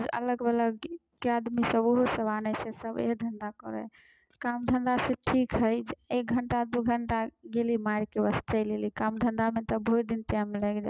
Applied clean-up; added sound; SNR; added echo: none; none; none; none.